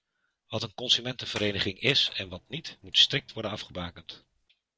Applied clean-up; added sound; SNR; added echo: neural separator model SepFormer DNS4.